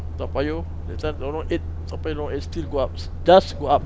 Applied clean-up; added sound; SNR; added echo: none; Truck; 7 dB; none.